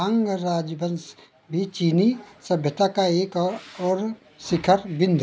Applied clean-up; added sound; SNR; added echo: none; none; none; none.